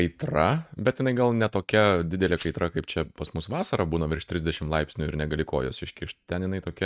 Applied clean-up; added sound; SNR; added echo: neural mask model RNNoise.